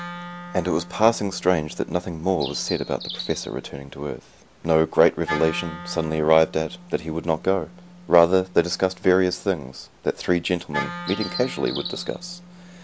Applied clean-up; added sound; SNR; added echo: none; Bird + Wind instrument, woodwind instrument; 14 dB; none.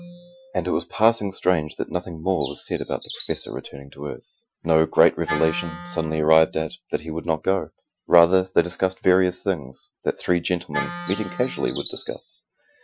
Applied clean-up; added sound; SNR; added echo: classical method Wiener filter.